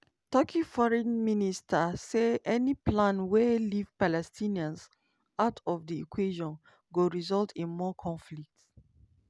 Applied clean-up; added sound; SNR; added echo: none; none; none; none.